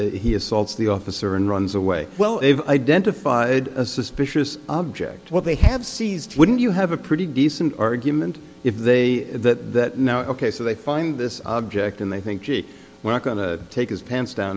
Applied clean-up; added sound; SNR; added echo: none; none; none; none.